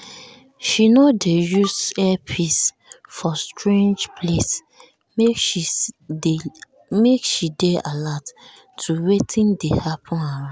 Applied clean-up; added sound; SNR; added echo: none; none; none; none.